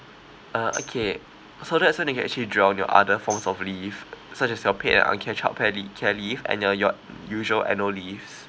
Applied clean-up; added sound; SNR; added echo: none; Tambourine; 18 dB; none.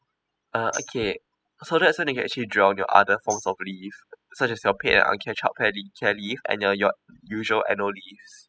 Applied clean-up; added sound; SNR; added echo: classical method spectral subtraction.